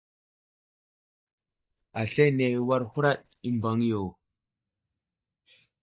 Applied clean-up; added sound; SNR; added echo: neural mask model DeepFilterNet 3.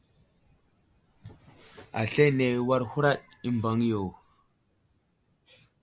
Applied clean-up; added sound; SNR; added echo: none; none; none; none.